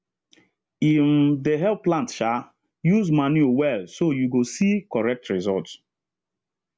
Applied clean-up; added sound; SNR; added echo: none; none; none; none.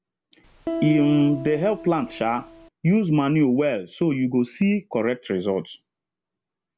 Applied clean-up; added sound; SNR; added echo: none; Piano; 10 dB; none.